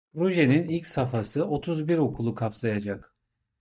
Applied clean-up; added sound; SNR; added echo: neural mask model DeepFilterNet 3.